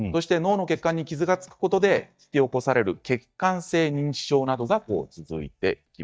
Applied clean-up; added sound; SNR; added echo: neural mask model DeepFilterNet 3.